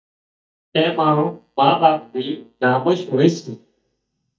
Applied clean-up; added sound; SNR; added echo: neural mask model DeepFilterNet 3.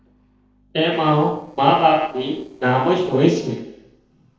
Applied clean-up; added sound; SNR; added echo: neural separator model SepFormer DNS4.